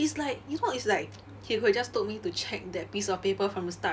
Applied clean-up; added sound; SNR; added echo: none; none; none; none.